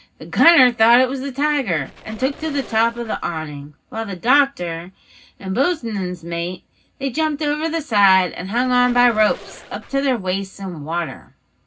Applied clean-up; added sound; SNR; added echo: none; Squeak; 20 dB; reverberation time 0.4 s.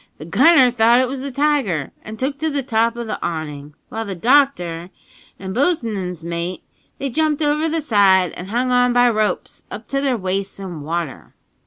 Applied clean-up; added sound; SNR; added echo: none; none; none; none.